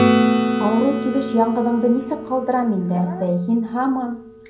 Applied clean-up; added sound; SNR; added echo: none; Acoustic guitar / Strum; 2 dB; reverberation time 0.6 s.